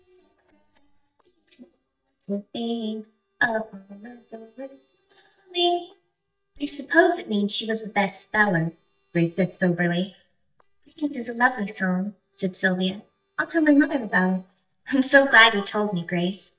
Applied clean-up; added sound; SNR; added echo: neural mask model DeepFilterNet 3.